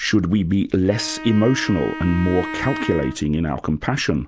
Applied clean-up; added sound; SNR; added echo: none; Wind instrument, woodwind instrument; 11 dB; none.